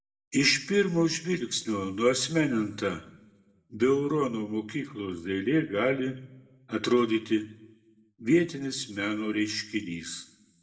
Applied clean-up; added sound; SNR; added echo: none; none; none; reverberation time 0.6 s.